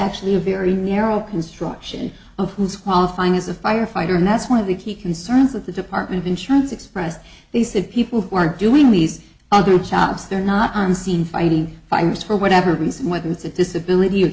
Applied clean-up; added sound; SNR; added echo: none; none; none; none.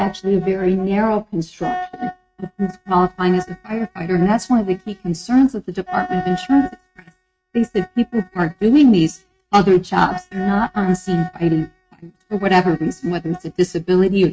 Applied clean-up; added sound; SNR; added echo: neural mask model RNNoise.